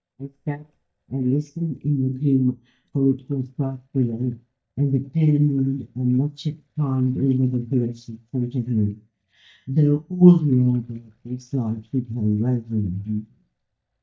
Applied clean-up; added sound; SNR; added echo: neural mask model DeepFilterNet 3.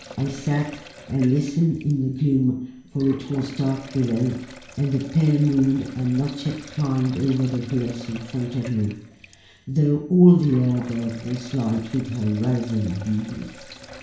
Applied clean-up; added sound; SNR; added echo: none; Sink (filling or washing); 20 dB; reverberation time 0.6 s.